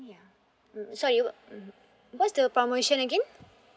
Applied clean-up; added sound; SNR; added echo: none; none; none; none.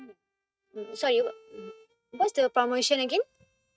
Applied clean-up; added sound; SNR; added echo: neural mask model RNNoise.